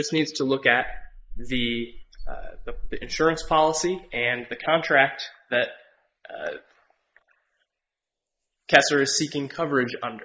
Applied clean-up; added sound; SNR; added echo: neural mask model Resemble Enhance denoiser.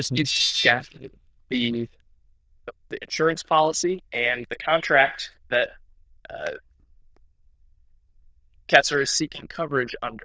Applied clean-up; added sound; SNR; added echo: neural diffusion model UNIVERSE++.